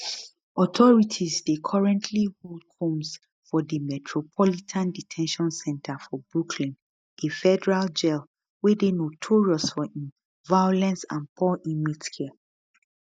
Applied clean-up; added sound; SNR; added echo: neural mask model DeepFilterNet 3.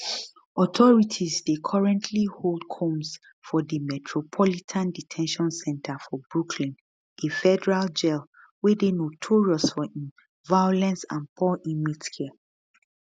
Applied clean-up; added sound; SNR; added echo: none; none; none; none.